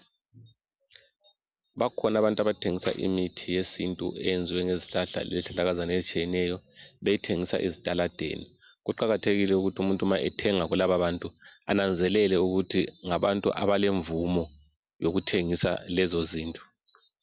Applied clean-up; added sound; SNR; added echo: none; Tambourine; 5 dB; none.